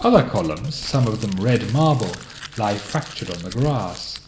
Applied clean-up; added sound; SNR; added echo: none; Crumpling, crinkling; 17 dB; reverberation time 2.0 s.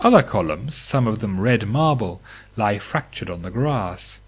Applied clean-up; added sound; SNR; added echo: none; none; none; none.